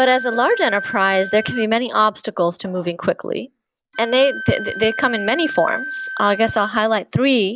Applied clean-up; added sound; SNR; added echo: none; Wind instrument, woodwind instrument; 11 dB; none.